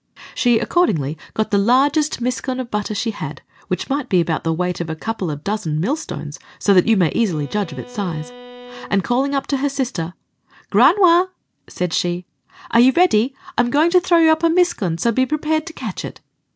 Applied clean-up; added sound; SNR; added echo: none; Bowed string instrument; 19 dB; none.